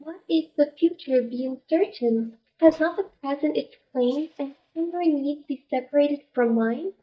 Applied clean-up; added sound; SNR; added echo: neural mask model DeepFilterNet 3.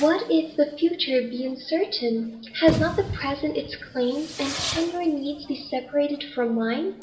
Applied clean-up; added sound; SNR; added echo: none; Fireworks; 11 dB; reverberation time 0.8 s.